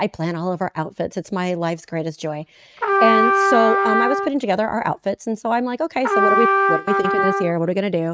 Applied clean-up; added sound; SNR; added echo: neural mask model RNNoise.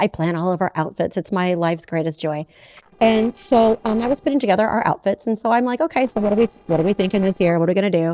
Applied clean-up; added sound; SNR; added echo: neural separator model SepFormer DNS4.